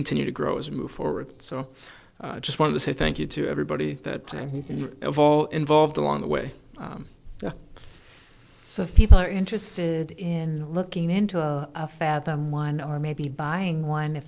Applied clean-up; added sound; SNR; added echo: neural separator model SepFormer DNS4.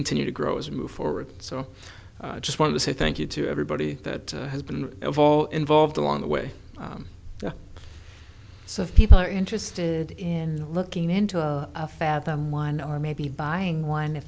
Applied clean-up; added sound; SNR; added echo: none; none; none; none.